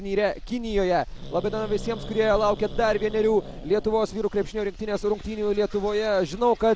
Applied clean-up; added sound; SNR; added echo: none; Growling; 12 dB; none.